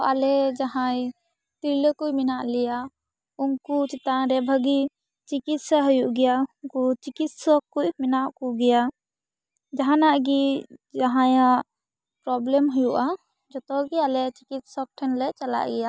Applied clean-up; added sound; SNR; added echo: none; none; none; none.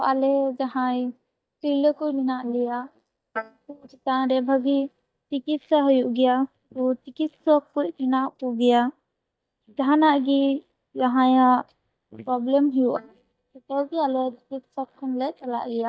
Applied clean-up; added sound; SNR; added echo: neural mask model DeepFilterNet 3.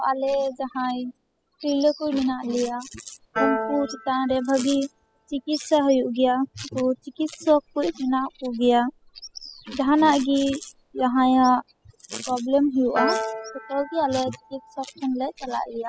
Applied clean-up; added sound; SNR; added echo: classical method spectral subtraction.